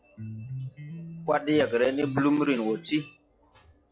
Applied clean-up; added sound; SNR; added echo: classical method log-MMSE.